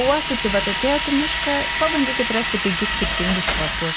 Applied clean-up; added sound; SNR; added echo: none; Drill; 0 dB; none.